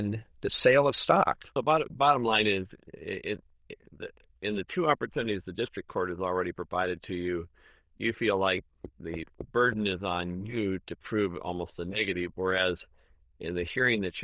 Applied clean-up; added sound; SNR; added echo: neural diffusion model UNIVERSE++.